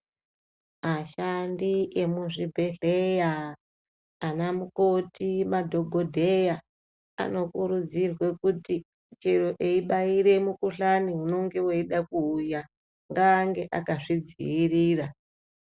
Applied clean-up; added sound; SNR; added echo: none; none; none; none.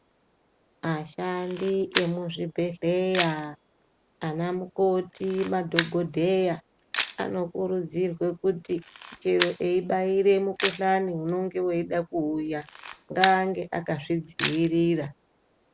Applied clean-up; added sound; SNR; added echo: none; Camera; 11 dB; none.